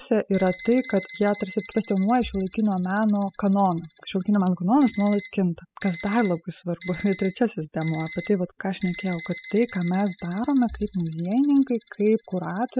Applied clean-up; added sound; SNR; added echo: classical method spectral subtraction.